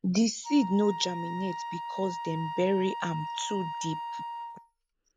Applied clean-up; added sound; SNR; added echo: none; Wind instrument, woodwind instrument; 7 dB; none.